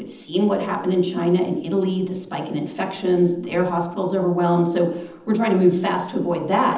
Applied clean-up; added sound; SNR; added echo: none; none; none; reverberation time 0.8 s.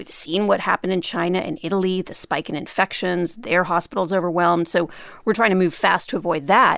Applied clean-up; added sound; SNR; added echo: none; none; none; none.